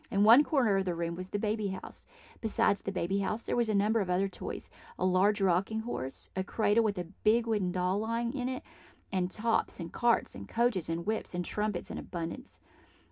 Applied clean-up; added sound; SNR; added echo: none; none; none; reverberation time 0.3 s.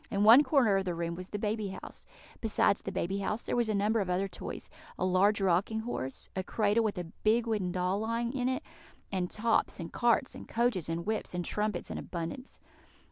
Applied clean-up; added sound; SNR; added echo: none; none; none; none.